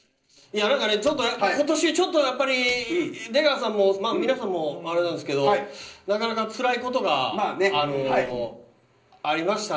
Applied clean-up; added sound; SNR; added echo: neural separator model SepFormer DNS4.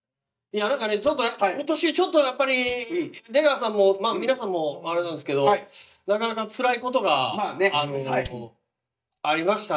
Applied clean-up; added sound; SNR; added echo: neural mask model DeepFilterNet 3.